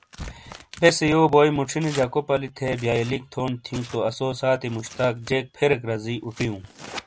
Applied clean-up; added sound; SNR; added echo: none; Tearing; 19 dB; none.